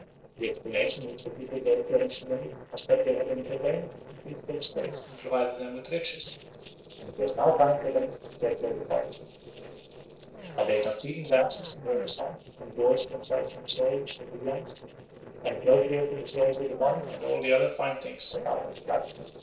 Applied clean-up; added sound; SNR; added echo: neural separator model SepFormer DNS4.